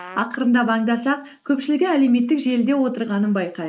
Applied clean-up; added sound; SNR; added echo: neural mask model Resemble Enhance denoiser.